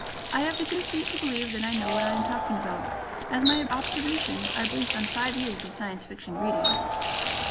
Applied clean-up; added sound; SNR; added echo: none; Crowd + Water tap, faucet; -1 dB; none.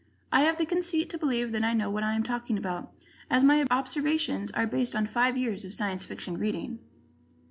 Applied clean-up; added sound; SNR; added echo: none; none; none; none.